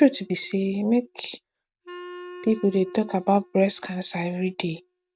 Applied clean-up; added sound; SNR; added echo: neural mask model RNNoise.